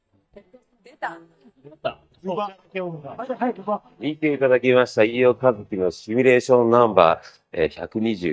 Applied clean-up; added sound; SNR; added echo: neural mask model DeepFilterNet 3.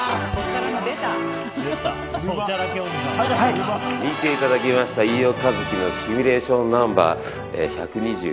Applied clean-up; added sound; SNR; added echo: none; Animal; 16 dB; none.